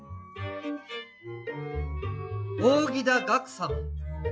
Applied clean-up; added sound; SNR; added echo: classical method log-MMSE.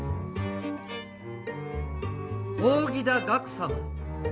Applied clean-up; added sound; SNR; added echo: none; Wind instrument, woodwind instrument + Wind instrument, woodwind instrument; 20 dB; none.